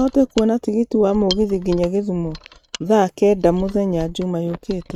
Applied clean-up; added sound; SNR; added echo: neural mask model RNNoise.